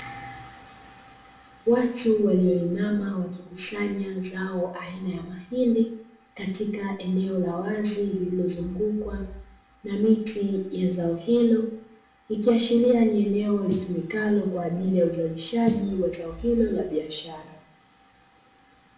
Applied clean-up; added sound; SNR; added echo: none; Snare drum; 13 dB; reverberation time 0.6 s.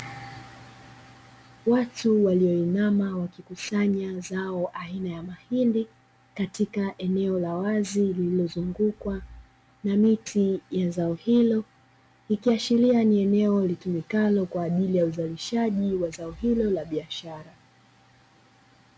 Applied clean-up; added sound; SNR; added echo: none; none; none; none.